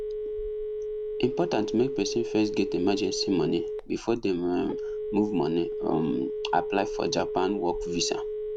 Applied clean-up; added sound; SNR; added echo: none; Telephone; 4 dB; none.